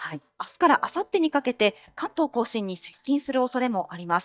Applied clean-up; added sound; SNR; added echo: neural mask model DeepFilterNet 3.